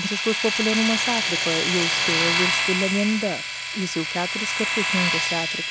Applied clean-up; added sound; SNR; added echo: none; Domestic sounds, home sounds; -2 dB; none.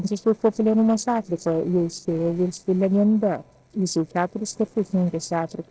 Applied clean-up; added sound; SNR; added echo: neural separator model SepFormer DNS4.